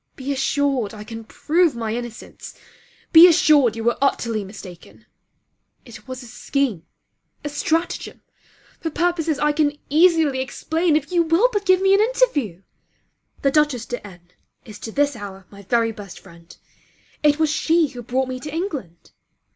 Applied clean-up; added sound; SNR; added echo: none; none; none; none.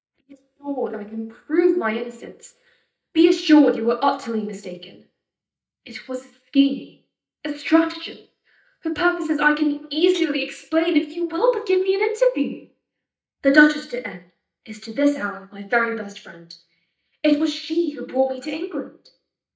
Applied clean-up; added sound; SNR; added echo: neural mask model DeepFilterNet 3.